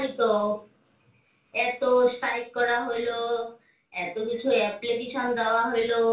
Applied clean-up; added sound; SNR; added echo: none; none; none; reverberation time 0.3 s.